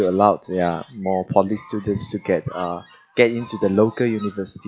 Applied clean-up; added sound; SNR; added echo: classical method log-MMSE.